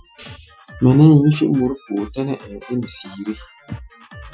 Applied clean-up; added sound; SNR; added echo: classical method Wiener filter.